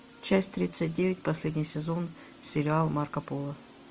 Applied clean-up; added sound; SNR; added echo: none; none; none; none.